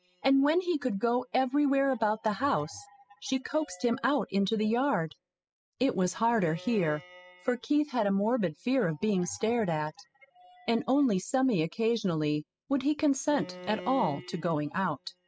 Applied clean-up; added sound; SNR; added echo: classical method spectral subtraction.